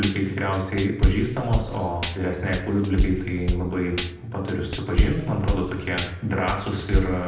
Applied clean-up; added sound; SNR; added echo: none; Tambourine / Drum / Drum kit; 2 dB; reverberation time 0.8 s.